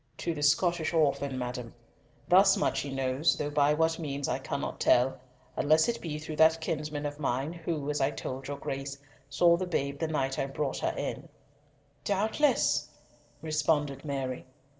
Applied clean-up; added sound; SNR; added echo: none; none; none; reverberation time 0.4 s.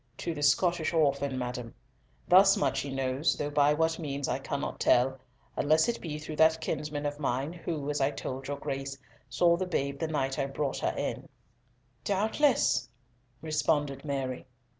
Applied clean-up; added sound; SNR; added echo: none; none; none; none.